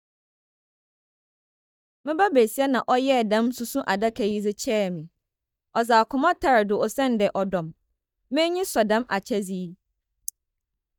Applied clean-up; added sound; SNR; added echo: neural mask model DeepFilterNet 3.